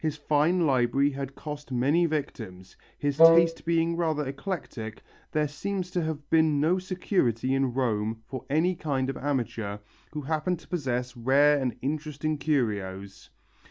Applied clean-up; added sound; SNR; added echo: none; Wind instrument, woodwind instrument; -5 dB; none.